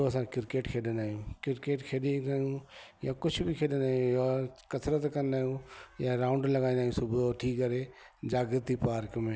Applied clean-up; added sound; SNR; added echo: none; none; none; none.